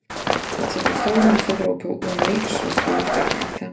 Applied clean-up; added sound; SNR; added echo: none; Run; -1 dB; reverberation time 0.3 s.